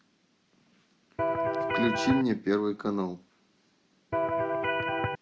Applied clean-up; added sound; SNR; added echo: none; Electric guitar; -4 dB; none.